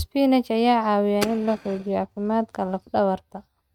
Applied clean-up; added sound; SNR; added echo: neural mask model RNNoise.